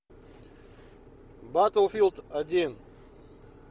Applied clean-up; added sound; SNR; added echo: none; none; none; none.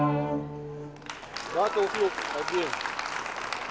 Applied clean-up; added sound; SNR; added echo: none; Applause; -1 dB; none.